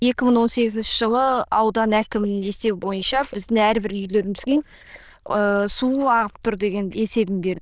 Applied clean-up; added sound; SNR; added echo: neural diffusion model UNIVERSE++.